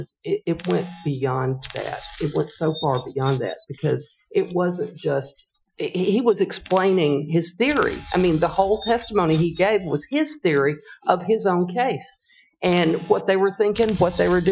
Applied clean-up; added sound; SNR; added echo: classical method Wiener filter.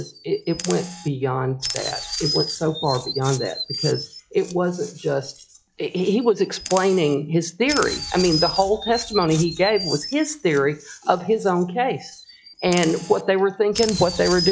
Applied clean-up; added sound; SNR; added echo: classical method log-MMSE.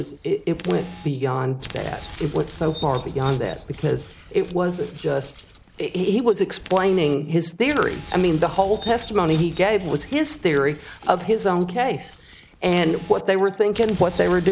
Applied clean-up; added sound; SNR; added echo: none; Chirp, tweet; 10 dB; none.